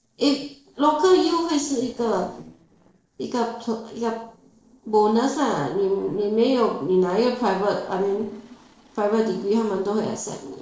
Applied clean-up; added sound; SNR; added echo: neural separator model SepFormer DNS4.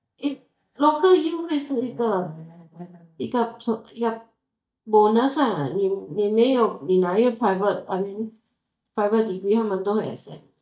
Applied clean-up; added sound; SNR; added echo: neural mask model DeepFilterNet 3.